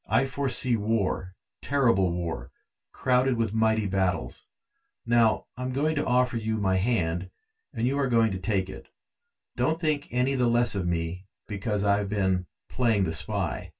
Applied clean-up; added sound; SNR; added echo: none; none; none; reverberation time 0.1 s.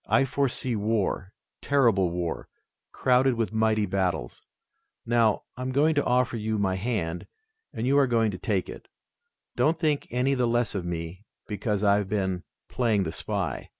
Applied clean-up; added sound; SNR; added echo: none; none; none; none.